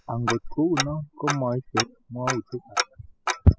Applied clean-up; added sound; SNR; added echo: classical method spectral subtraction.